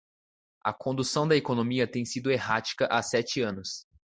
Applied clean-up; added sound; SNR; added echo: none; none; none; none.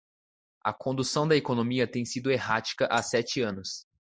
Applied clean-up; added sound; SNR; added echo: neural mask model Resemble Enhance denoiser.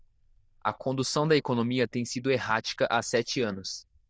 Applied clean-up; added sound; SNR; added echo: neural diffusion model UNIVERSE++.